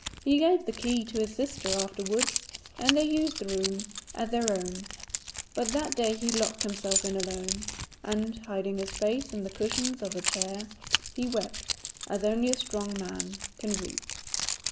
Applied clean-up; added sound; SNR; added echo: none; Keys jangling; 4 dB; none.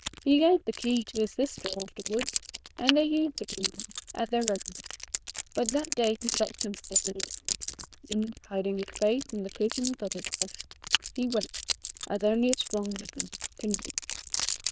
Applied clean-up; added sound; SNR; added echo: neural diffusion model UNIVERSE++.